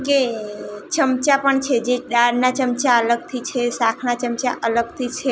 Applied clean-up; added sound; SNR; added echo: none; none; none; none.